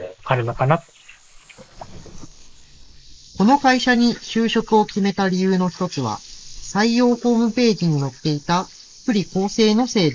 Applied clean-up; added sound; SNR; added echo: neural mask model Resemble Enhance denoiser.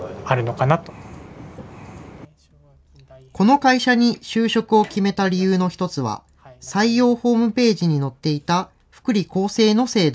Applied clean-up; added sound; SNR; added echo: none; none; none; none.